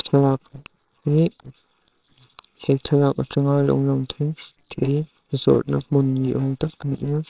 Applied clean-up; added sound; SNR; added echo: neural separator model SepFormer WHAMR!.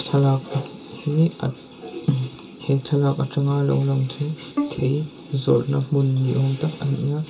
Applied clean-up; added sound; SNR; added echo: none; Bowed string instrument; 9 dB; reverberation time 0.2 s.